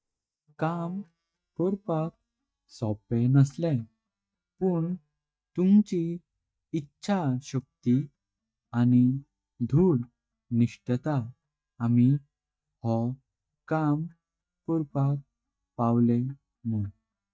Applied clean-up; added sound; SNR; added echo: neural mask model DeepFilterNet 3.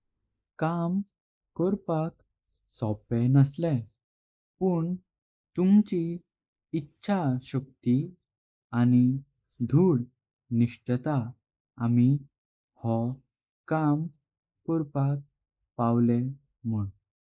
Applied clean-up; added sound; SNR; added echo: neural mask model Resemble Enhance denoiser.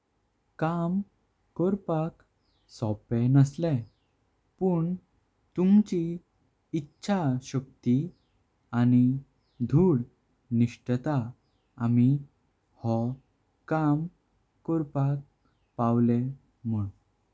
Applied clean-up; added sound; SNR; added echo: none; none; none; none.